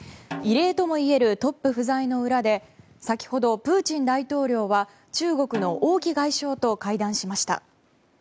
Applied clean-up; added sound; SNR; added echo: none; Snare drum; 18 dB; none.